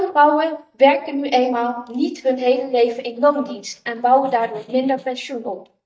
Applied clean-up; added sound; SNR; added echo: neural mask model DeepFilterNet 3.